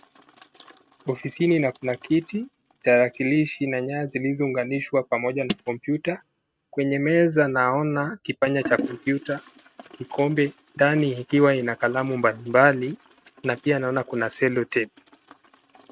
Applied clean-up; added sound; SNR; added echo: neural mask model RNNoise.